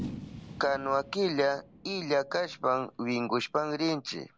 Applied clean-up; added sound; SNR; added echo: none; Fireworks; 16 dB; none.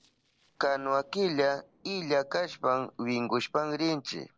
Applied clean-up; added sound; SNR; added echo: neural separator model SepFormer DNS4.